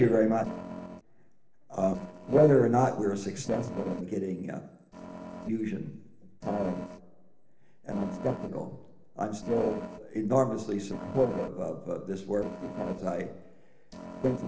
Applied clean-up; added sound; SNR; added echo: neural separator model SepFormer DNS4.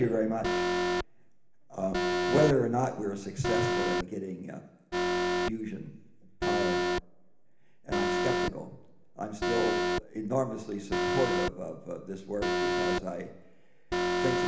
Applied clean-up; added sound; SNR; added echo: none; Alarm; -2 dB; reverberation time 1.0 s.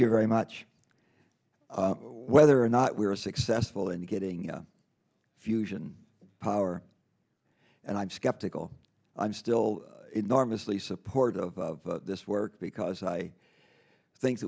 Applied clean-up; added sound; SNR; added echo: none; none; none; none.